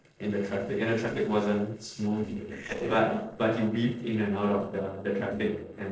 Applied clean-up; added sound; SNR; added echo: neural separator model SepFormer DNS4.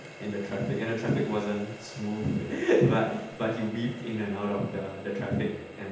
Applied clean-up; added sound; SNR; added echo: none; Water tap, faucet; 17 dB; reverberation time 0.8 s.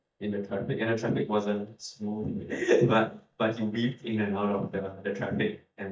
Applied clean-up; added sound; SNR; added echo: neural mask model DeepFilterNet 3.